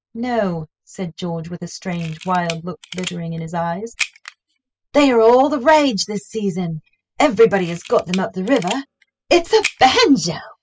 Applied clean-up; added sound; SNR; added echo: classical method spectral subtraction.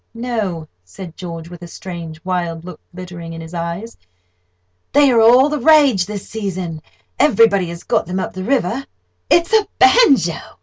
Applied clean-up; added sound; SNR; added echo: none; none; none; none.